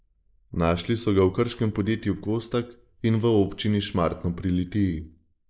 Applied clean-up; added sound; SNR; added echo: neural mask model Resemble Enhance denoiser.